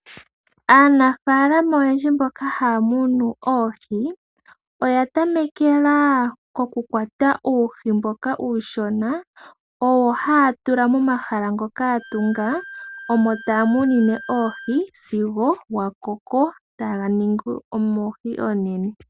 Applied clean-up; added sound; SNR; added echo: none; Bowed string instrument; 18 dB; none.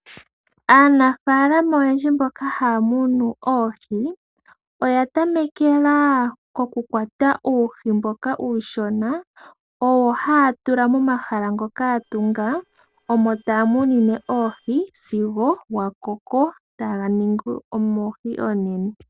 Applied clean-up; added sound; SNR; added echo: neural separator model SepFormer DNS4.